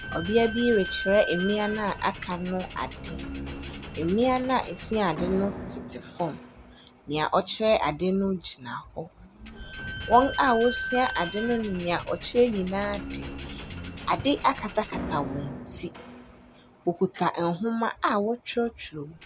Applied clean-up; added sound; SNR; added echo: none; Squeak / Slam; 10 dB; none.